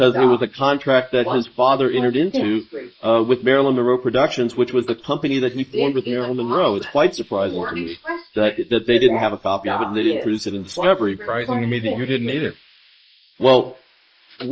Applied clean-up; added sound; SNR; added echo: neural mask model Resemble Enhance denoiser.